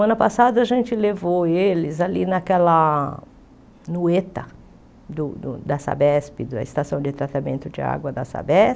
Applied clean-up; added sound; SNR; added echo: none; none; none; none.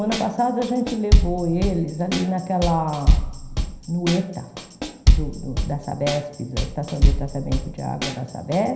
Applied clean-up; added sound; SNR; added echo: none; Bass drum / Snare drum / Drum kit; -2 dB; reverberation time 0.9 s.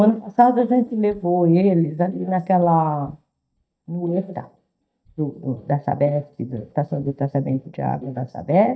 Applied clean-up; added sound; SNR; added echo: neural mask model DeepFilterNet 3.